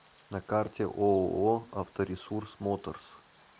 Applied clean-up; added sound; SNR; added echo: none; Cricket; -1 dB; none.